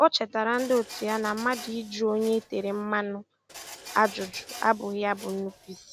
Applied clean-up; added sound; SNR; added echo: none; Printer; 17 dB; none.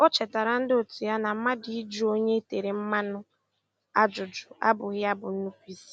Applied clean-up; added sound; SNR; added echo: none; none; none; none.